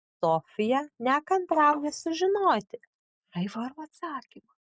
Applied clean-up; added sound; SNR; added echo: neural mask model DeepFilterNet 3.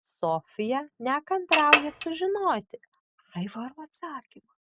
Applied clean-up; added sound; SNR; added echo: none; Chink, clink; -4 dB; none.